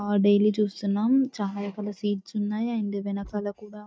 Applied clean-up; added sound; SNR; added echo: neural mask model DeepFilterNet 3.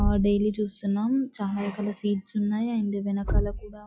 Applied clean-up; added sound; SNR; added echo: classical method log-MMSE.